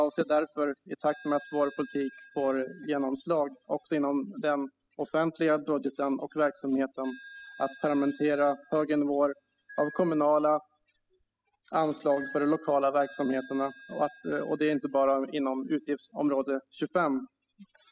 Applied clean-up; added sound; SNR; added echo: classical method spectral subtraction.